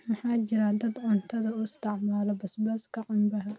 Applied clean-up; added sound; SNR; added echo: none; none; none; none.